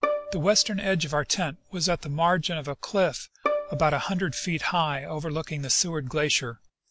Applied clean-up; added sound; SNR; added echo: none; Bowed string instrument; 9 dB; none.